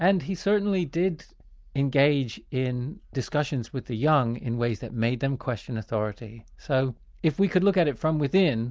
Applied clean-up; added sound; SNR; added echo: none; none; none; none.